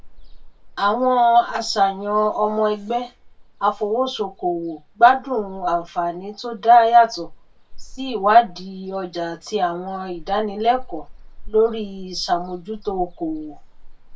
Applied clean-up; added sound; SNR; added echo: none; Ocean; 17 dB; reverberation time 0.1 s.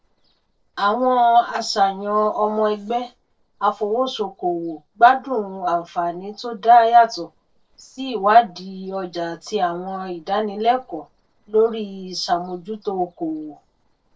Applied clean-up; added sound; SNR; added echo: neural separator model SepFormer DNS4.